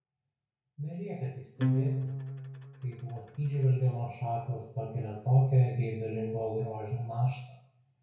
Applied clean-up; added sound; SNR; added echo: none; Acoustic guitar; 3 dB; reverberation time 0.6 s.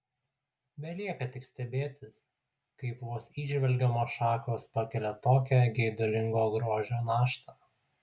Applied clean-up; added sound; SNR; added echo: none; none; none; none.